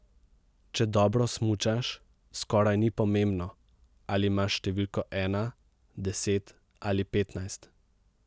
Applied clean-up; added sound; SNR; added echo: none; none; none; none.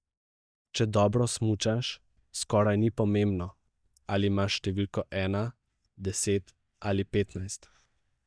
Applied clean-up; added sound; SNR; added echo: neural mask model DeepFilterNet 3.